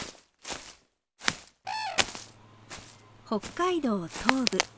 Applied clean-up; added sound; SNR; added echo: none; Walk, footsteps; 1 dB; none.